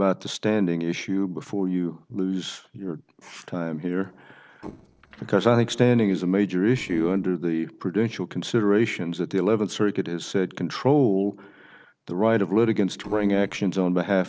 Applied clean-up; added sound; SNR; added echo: neural separator model SepFormer DNS4.